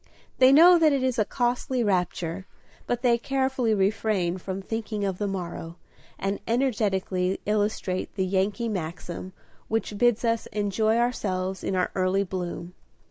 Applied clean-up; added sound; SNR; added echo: neural mask model Resemble Enhance denoiser.